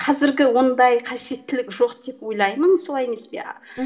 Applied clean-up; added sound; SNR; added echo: none; none; none; reverberation time 0.8 s.